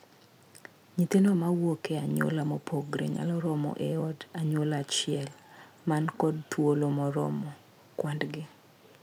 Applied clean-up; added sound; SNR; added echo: none; none; none; none.